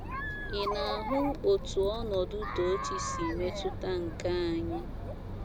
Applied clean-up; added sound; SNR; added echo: none; Chatter; 3 dB; none.